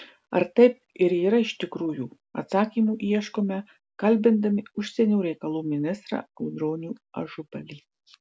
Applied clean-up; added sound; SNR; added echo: none; none; none; none.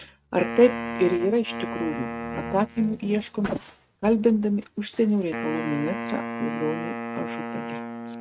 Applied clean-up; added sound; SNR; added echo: neural mask model RNNoise.